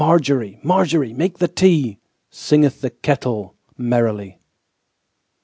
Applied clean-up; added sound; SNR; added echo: none; none; none; none.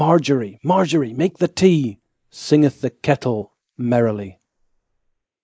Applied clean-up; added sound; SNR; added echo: neural mask model Resemble Enhance denoiser.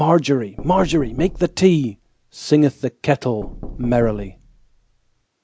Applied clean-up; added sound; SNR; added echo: none; Knock; 13 dB; none.